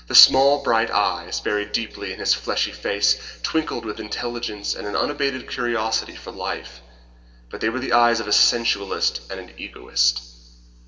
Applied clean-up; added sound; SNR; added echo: none; none; none; reverberation time 1.3 s.